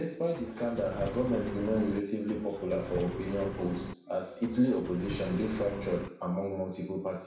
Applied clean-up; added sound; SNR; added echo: none; Engine; 8 dB; reverberation time 0.6 s.